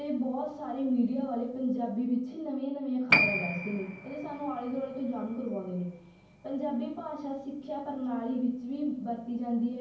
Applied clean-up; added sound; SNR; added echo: none; Piano; 5 dB; reverberation time 0.9 s.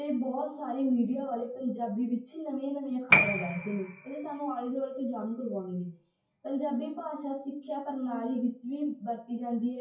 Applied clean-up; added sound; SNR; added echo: classical method WPE with log-MMSE.